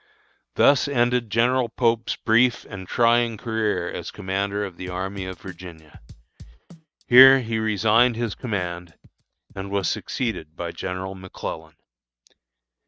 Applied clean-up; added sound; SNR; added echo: neural mask model RNNoise.